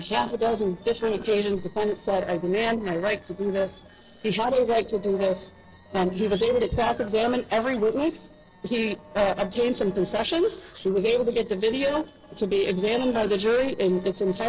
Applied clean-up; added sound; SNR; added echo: neural separator model SepFormer DNS4.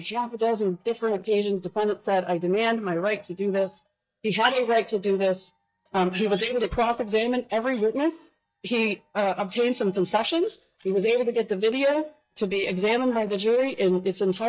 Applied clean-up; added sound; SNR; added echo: neural mask model DeepFilterNet 3.